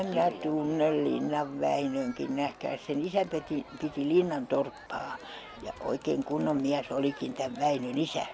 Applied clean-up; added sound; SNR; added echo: none; Crowd; 18 dB; none.